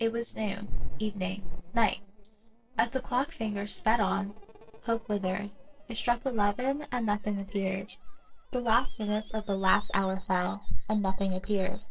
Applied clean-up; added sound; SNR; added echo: neural separator model SepFormer DNS4.